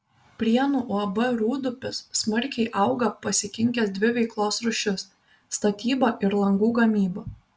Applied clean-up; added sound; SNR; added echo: none; none; none; none.